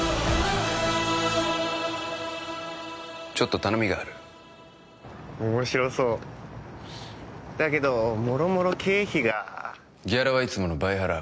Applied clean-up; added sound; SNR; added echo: none; none; none; none.